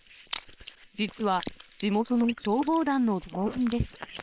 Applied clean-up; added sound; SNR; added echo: neural separator model SepFormer WHAM!.